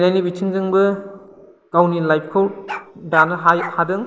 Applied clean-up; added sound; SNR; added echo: neural mask model Resemble Enhance denoiser.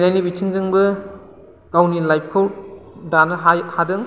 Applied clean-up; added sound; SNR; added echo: none; none; none; none.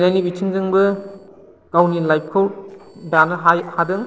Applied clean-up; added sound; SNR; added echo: neural separator model SepFormer DNS4.